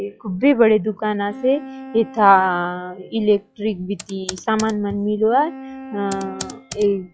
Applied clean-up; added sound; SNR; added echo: classical method log-MMSE.